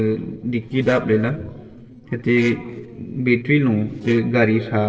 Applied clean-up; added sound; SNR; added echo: neural separator model SepFormer DNS4.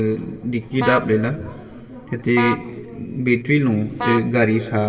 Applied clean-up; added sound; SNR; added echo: none; Vehicle horn, car horn, honking; 10 dB; reverberation time 2.8 s.